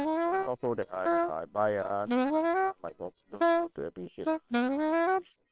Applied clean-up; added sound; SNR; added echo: neural separator model SepFormer WHAMR!.